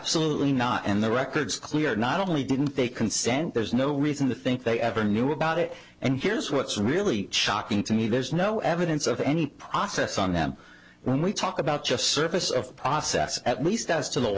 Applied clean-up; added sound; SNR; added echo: none; none; none; none.